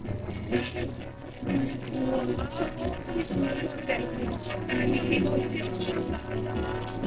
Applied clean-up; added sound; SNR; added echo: neural separator model SepFormer DNS4.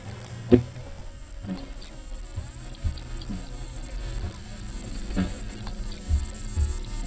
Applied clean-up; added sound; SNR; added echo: neural mask model DeepFilterNet 3.